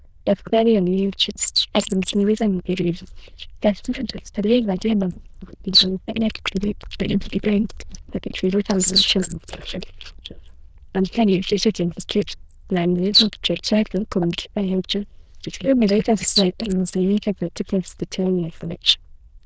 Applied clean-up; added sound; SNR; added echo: neural diffusion model UNIVERSE++.